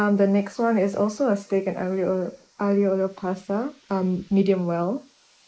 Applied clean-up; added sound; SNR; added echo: neural mask model Resemble Enhance denoiser.